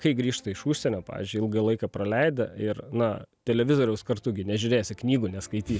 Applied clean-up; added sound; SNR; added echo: none; none; none; none.